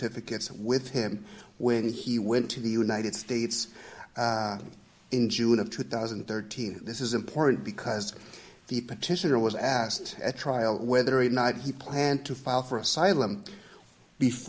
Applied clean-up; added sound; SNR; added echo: none; none; none; none.